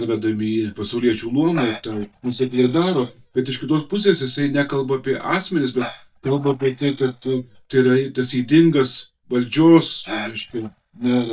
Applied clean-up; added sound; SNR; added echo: neural mask model DeepFilterNet 3.